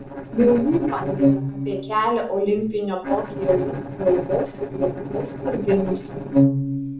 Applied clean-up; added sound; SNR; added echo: neural separator model SepFormer DNS4.